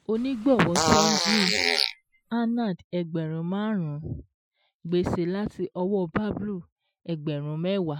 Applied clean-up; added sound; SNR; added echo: classical method Wiener filter.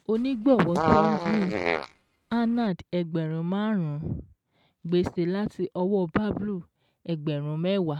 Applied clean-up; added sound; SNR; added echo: neural mask model RNNoise.